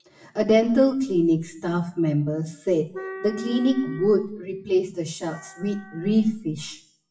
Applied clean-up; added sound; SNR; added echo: classical method WPE with log-MMSE.